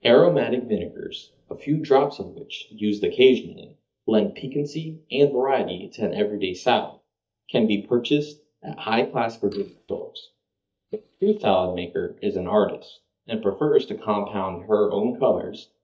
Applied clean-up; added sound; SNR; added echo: neural mask model DeepFilterNet 3.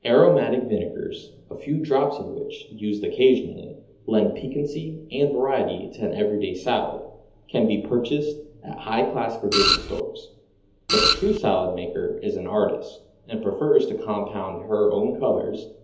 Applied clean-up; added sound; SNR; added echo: none; Printer; -2 dB; reverberation time 1.2 s.